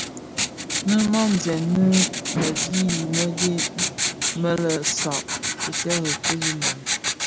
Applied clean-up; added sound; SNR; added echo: none; Writing; 2 dB; none.